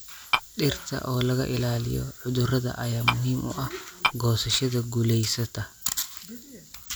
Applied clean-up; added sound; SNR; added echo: none; Tap / Glass; 0 dB; none.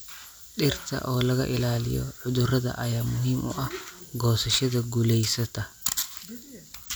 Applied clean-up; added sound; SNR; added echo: none; none; none; none.